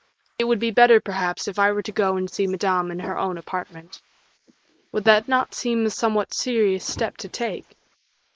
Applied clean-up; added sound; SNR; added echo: neural mask model Resemble Enhance denoiser.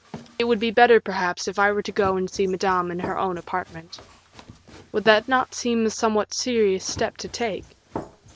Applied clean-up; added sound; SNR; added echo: none; Run; 19 dB; none.